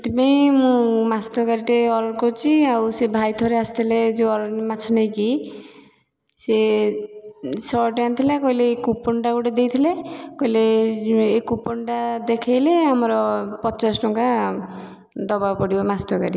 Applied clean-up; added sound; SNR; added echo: none; none; none; none.